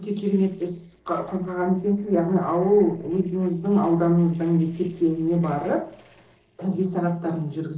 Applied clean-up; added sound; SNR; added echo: neural separator model SepFormer DNS4.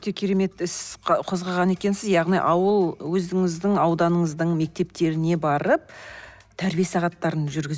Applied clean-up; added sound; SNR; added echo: none; none; none; none.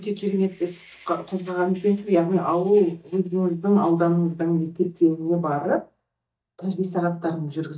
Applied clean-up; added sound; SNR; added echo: neural mask model DeepFilterNet 3.